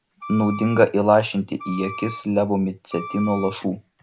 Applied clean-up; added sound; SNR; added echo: none; Wind instrument, woodwind instrument; 15 dB; none.